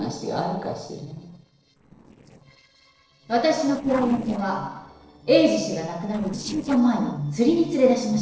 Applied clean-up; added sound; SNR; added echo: neural separator model SepFormer DNS4.